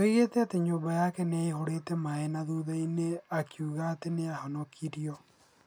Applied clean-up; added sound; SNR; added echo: none; none; none; none.